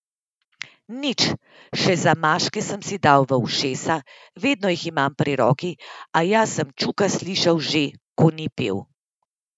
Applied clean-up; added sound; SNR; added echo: none; none; none; none.